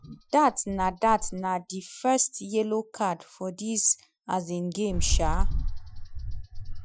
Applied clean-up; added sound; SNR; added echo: classical method Wiener filter.